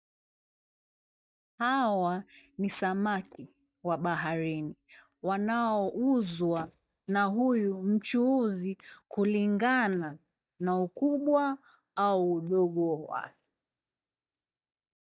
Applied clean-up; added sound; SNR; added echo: neural mask model DeepFilterNet 3.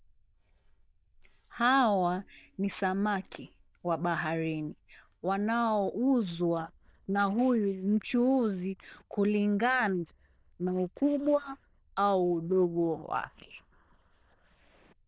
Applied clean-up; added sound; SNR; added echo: neural diffusion model UNIVERSE++.